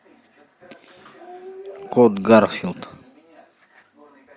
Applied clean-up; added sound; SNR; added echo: none; none; none; none.